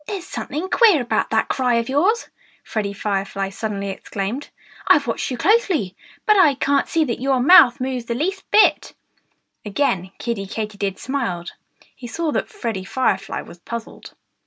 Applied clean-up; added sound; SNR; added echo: none; none; none; none.